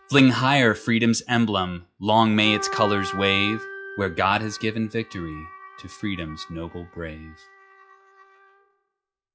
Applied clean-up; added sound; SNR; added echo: classical method log-MMSE.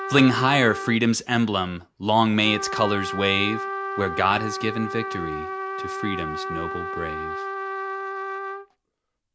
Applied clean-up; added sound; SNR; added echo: none; Trumpet; 7 dB; none.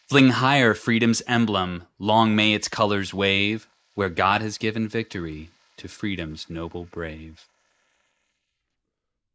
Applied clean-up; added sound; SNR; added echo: neural mask model Resemble Enhance denoiser.